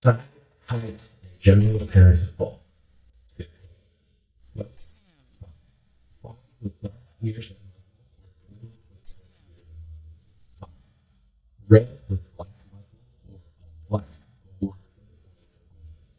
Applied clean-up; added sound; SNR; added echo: neural mask model DeepFilterNet 3.